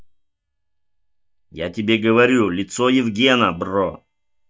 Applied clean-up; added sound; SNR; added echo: neural mask model DeepFilterNet 3.